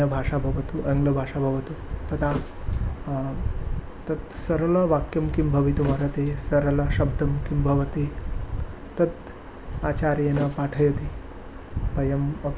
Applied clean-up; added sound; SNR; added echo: none; Thump, thud; 16 dB; none.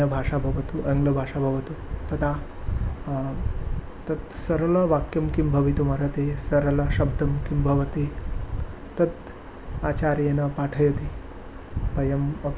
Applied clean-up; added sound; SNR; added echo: none; none; none; none.